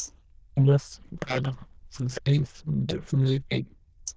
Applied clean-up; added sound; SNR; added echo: neural diffusion model UNIVERSE++.